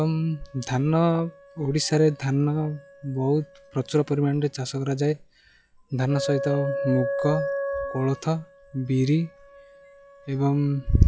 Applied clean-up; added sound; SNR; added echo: classical method log-MMSE.